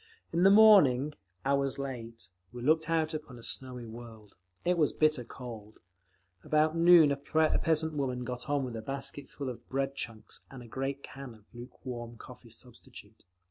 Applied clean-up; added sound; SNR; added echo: none; none; none; none.